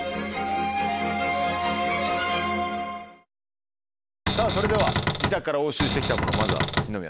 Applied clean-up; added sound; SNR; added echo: none; Cupboard open or close; -1 dB; none.